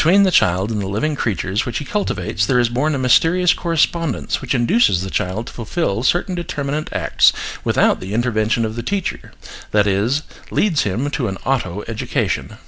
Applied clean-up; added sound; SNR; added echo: none; Bowed string instrument; 17 dB; none.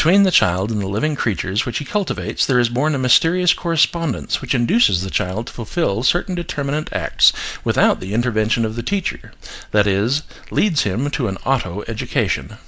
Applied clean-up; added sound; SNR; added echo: neural mask model Resemble Enhance denoiser.